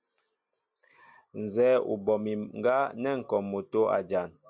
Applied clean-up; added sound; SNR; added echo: none; none; none; none.